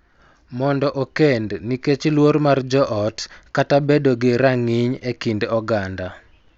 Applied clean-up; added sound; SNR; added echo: none; none; none; none.